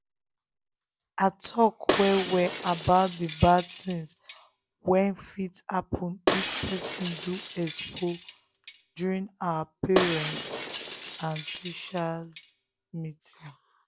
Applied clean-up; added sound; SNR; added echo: none; Shatter; 4 dB; none.